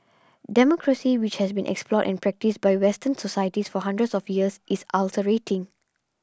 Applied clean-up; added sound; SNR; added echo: none; none; none; none.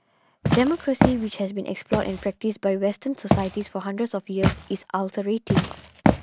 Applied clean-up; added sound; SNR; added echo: none; Walk, footsteps; 0 dB; none.